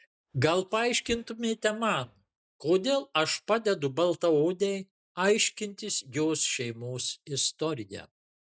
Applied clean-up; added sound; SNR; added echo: neural mask model DeepFilterNet 3.